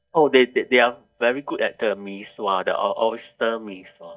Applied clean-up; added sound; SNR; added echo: neural mask model DeepFilterNet 3.